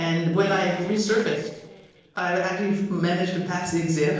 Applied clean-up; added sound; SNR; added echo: neural separator model SepFormer DNS4.